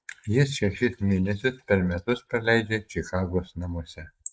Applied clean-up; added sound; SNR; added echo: neural mask model Resemble Enhance denoiser.